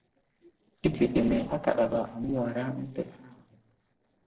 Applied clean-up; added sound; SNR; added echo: neural separator model SepFormer DNS4.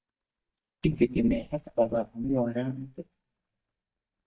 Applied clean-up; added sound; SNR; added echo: neural mask model DeepFilterNet 3.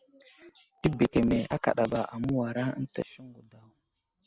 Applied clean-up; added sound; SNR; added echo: none; none; none; none.